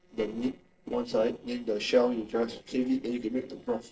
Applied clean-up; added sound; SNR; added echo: neural separator model SepFormer DNS4.